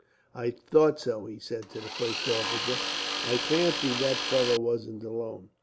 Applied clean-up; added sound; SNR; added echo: none; Tools; 2 dB; none.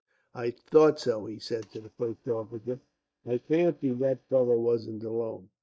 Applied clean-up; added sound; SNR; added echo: neural mask model DeepFilterNet 3.